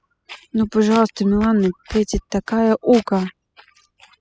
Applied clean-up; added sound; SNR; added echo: classical method spectral subtraction.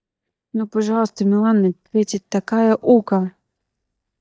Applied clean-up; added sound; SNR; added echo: neural mask model DeepFilterNet 3.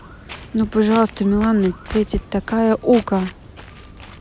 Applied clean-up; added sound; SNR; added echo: none; Walk, footsteps; 18 dB; none.